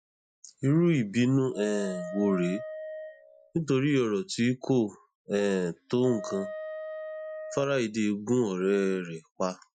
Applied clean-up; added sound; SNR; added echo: classical method Wiener filter.